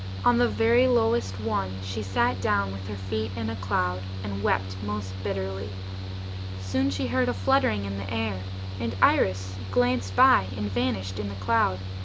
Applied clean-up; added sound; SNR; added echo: none; Mechanical fan; 6 dB; none.